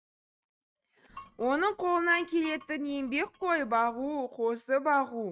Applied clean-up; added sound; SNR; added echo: neural mask model RNNoise.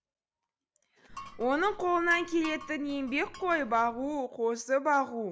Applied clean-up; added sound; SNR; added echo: none; Glass; 15 dB; none.